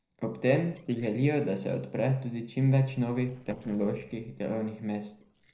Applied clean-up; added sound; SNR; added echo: neural separator model SepFormer DNS4.